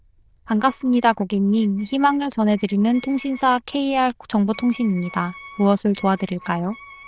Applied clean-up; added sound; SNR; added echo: neural diffusion model UNIVERSE++.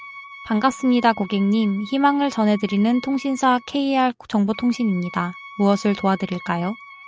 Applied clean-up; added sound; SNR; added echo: none; Wind instrument, woodwind instrument; 20 dB; none.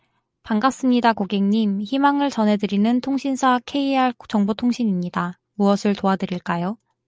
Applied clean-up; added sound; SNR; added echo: none; none; none; none.